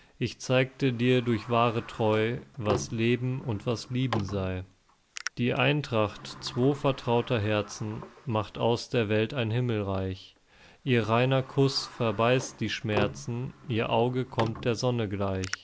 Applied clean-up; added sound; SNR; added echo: none; Sliding door; 14 dB; none.